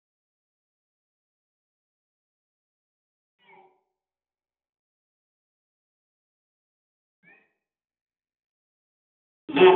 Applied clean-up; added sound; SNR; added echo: none; none; none; reverberation time 0.8 s.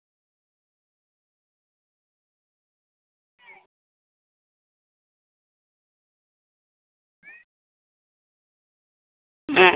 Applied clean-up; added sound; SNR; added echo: none; none; none; none.